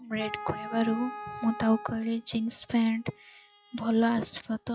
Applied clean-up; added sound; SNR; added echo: classical method log-MMSE.